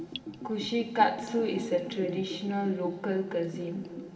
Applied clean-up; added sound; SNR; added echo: none; Bathtub (filling or washing) / Gurgling; 12 dB; reverberation time 2.4 s.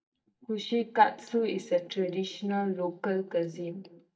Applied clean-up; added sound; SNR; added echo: neural mask model DeepFilterNet 3.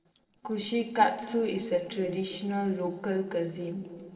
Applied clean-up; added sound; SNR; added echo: neural separator model SepFormer DNS4.